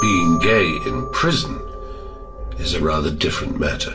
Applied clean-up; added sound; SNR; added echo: none; Marimba, xylophone; 10 dB; reverberation time 0.2 s.